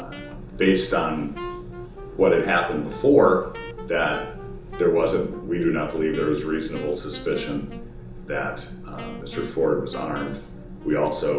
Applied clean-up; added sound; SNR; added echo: none; Wind instrument, woodwind instrument; 17 dB; reverberation time 1.2 s.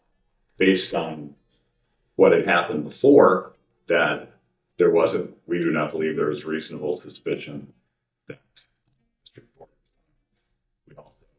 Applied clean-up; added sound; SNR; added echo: neural mask model DeepFilterNet 3.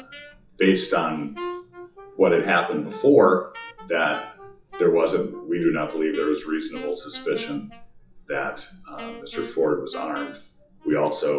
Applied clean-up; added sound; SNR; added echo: classical method WPE with log-MMSE.